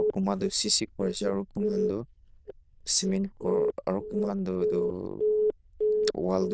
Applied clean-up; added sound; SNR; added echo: neural diffusion model UNIVERSE++.